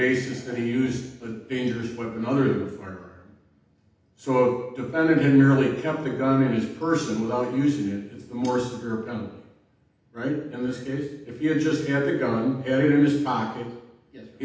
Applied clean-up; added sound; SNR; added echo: none; none; none; reverberation time 0.8 s.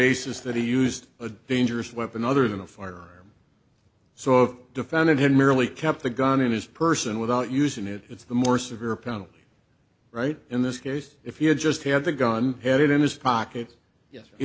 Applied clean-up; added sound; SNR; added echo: none; none; none; none.